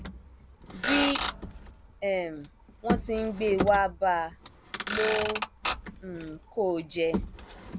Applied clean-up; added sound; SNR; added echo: none; Motor vehicle (road); 1 dB; none.